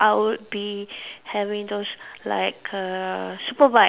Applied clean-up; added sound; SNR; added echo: none; none; none; none.